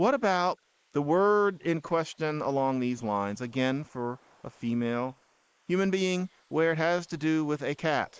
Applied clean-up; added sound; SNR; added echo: neural mask model Resemble Enhance denoiser.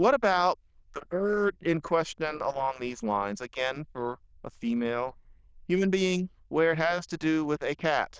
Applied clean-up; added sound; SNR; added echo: neural diffusion model UNIVERSE++.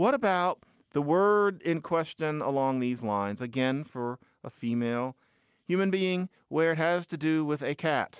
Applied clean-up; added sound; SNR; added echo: none; none; none; none.